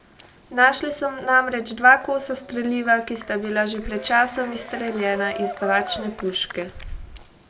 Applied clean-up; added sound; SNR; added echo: none; Cheering; 15 dB; none.